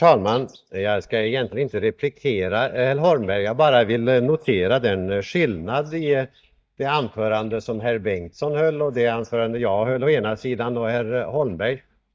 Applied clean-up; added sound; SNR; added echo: neural mask model DeepFilterNet 3.